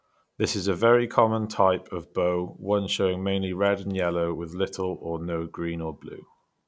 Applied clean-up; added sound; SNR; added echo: none; none; none; none.